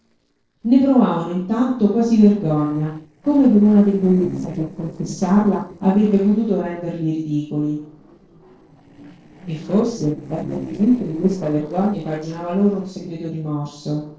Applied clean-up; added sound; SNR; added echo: neural separator model SepFormer DNS4.